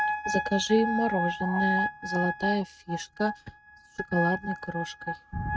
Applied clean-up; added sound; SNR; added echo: neural mask model RNNoise.